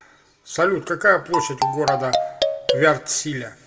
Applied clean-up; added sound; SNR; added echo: none; Marimba, xylophone; 1 dB; reverberation time 0.5 s.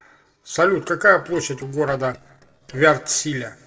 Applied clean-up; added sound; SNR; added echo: neural separator model SepFormer DNS4.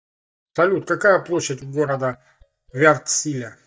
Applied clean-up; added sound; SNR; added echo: neural mask model DeepFilterNet 3.